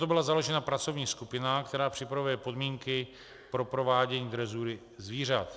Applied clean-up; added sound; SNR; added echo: none; none; none; none.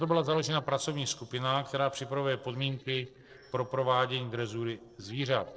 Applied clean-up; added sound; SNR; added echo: neural separator model SepFormer DNS4.